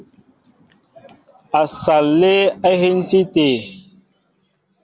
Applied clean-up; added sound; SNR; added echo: none; none; none; none.